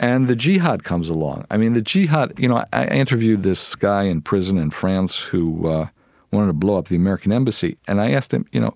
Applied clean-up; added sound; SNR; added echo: none; none; none; none.